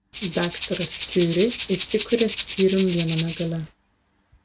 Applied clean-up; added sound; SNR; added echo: none; Rattle (instrument); 5 dB; none.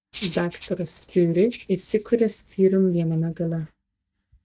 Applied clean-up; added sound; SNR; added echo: neural mask model DeepFilterNet 3.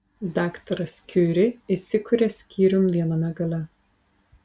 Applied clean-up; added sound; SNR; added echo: none; none; none; none.